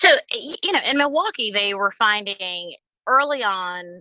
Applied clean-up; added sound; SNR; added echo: none; none; none; none.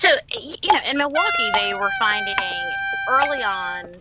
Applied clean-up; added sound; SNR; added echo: none; Trumpet + Drip; 2 dB; none.